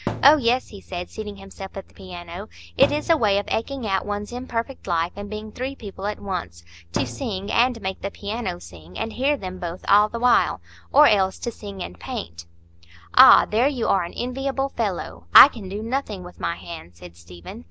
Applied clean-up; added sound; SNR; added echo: none; Thump, thud; 10 dB; none.